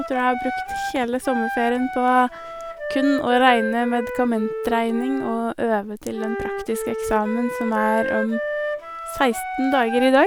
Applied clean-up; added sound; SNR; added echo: none; Wind instrument, woodwind instrument; 7 dB; none.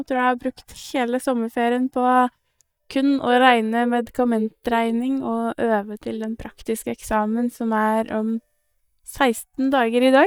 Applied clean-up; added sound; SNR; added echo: neural mask model DeepFilterNet 3.